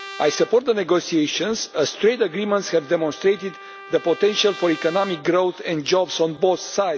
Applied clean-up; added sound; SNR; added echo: none; Trumpet; 19 dB; none.